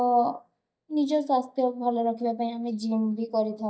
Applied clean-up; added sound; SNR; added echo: neural mask model DeepFilterNet 3.